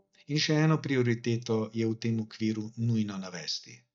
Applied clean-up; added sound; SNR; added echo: neural mask model DeepFilterNet 3.